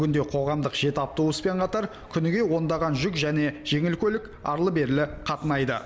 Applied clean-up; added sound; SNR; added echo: none; none; none; none.